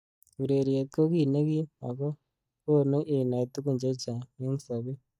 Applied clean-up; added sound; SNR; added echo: neural mask model DeepFilterNet 3.